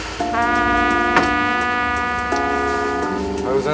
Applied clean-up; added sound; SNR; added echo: none; Trumpet; 0 dB; reverberation time 0.3 s.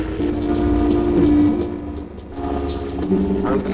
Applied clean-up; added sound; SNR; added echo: neural separator model SepFormer DNS4.